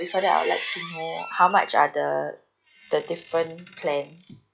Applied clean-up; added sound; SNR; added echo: classical method log-MMSE.